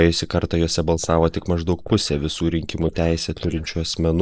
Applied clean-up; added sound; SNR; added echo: neural mask model Resemble Enhance denoiser.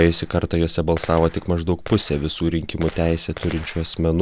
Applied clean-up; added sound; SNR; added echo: none; Gunshot, gunfire; 16 dB; none.